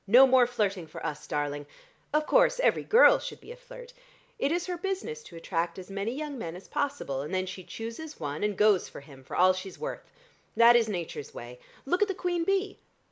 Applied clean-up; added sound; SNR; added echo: none; none; none; none.